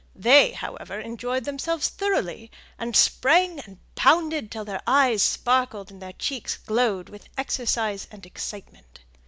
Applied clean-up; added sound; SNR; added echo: none; none; none; none.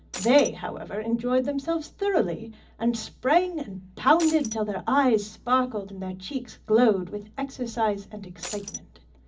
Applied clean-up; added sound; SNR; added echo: none; Shatter; 11 dB; reverberation time 0.4 s.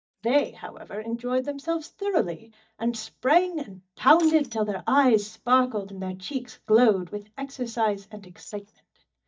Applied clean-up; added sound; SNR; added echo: neural mask model DeepFilterNet 3.